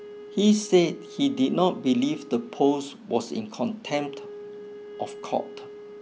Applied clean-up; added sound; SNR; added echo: none; Wind instrument, woodwind instrument; 17 dB; none.